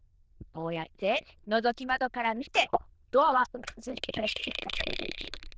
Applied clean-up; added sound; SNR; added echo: neural diffusion model UNIVERSE++.